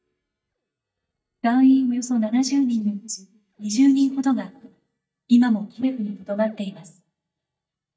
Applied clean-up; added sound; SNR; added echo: neural mask model DeepFilterNet 3.